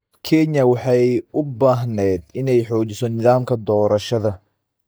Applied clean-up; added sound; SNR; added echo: neural mask model DeepFilterNet 3.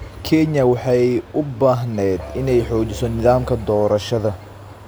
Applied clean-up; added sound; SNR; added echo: none; Musical instrument; 14 dB; none.